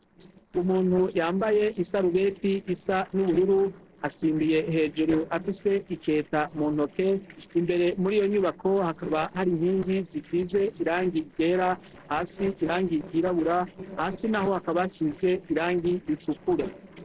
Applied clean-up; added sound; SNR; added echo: neural separator model SepFormer DNS4.